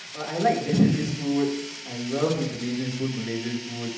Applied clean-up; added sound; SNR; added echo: none; Domestic sounds, home sounds; 12 dB; reverberation time 0.8 s.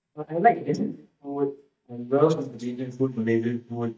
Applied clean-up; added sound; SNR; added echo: neural mask model DeepFilterNet 3.